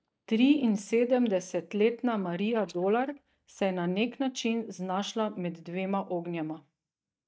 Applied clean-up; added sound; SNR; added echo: neural mask model DeepFilterNet 3.